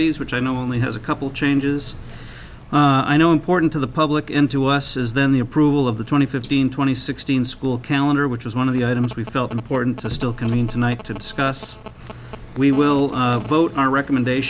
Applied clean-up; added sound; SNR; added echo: none; none; none; none.